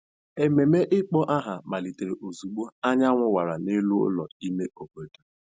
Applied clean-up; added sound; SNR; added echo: none; none; none; none.